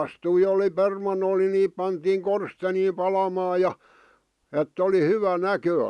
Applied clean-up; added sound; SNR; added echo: none; none; none; none.